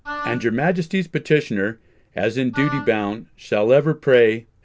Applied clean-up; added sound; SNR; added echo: none; Wind instrument, woodwind instrument; 12 dB; none.